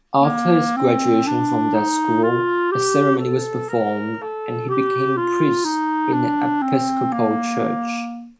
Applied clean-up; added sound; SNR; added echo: none; Wind instrument, woodwind instrument; -1 dB; reverberation time 0.4 s.